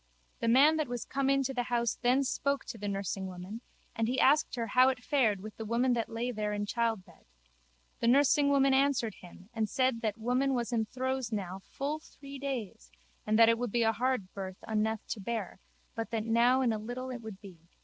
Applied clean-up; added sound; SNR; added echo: none; none; none; none.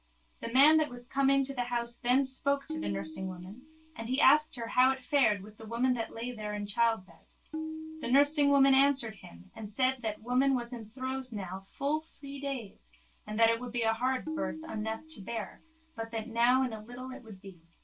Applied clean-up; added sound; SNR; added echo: none; Tabla; 12 dB; reverberation time 0.2 s.